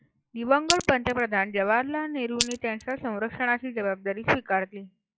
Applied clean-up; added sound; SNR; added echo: classical method log-MMSE.